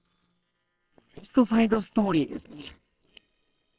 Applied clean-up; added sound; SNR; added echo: neural separator model SepFormer WHAMR!.